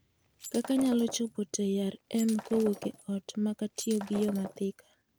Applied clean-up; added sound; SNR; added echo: none; Shatter; 15 dB; none.